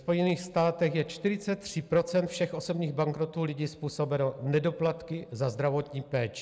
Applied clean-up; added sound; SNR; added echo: none; none; none; none.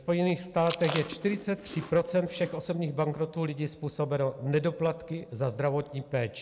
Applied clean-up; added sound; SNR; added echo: none; Chewing, mastication; 12 dB; none.